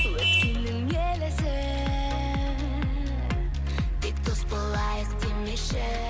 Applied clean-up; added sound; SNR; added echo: none; Vehicle horn, car horn, honking; 9 dB; none.